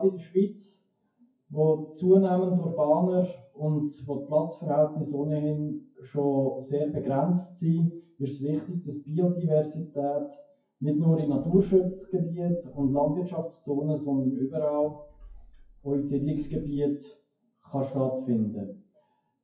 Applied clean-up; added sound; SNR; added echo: classical method WPE with log-MMSE.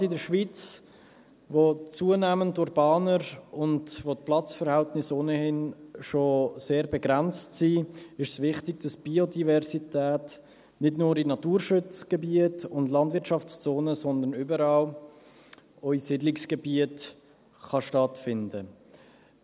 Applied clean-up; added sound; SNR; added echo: none; none; none; none.